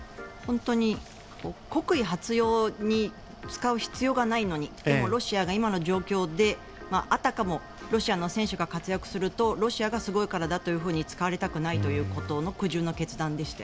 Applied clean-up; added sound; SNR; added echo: none; Mechanical fan; 19 dB; none.